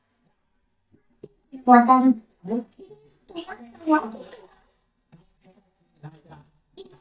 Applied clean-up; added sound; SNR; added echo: neural mask model DeepFilterNet 3.